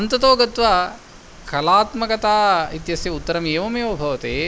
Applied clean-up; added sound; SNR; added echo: none; none; none; none.